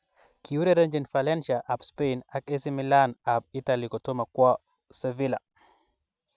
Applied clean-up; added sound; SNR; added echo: none; none; none; none.